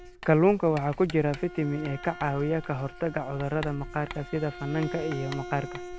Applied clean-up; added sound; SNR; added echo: none; Bowed string instrument + Writing; 13 dB; none.